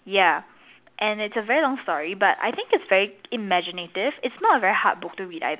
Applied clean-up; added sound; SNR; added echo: none; none; none; none.